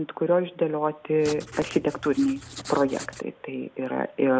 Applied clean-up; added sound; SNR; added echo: none; Writing; 15 dB; none.